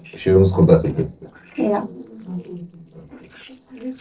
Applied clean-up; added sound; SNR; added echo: neural separator model SepFormer DNS4.